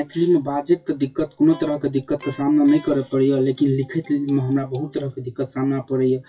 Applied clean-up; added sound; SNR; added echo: classical method WPE with log-MMSE.